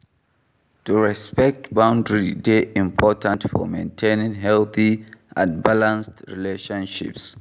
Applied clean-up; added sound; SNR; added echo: none; none; none; none.